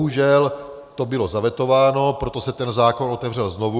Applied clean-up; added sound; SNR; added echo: none; none; none; none.